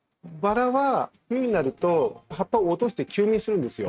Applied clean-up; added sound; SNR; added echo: neural mask model RNNoise.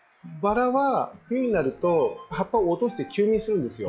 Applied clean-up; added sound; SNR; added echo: classical method log-MMSE.